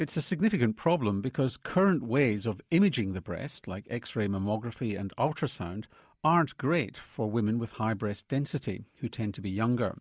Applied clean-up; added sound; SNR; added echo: neural mask model Resemble Enhance denoiser.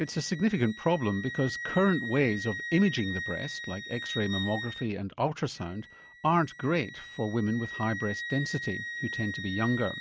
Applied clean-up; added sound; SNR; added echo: none; Wind instrument, woodwind instrument; 9 dB; none.